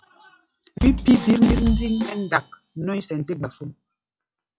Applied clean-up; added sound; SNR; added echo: classical method log-MMSE.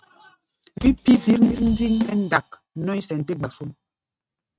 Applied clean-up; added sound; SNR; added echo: neural mask model RNNoise.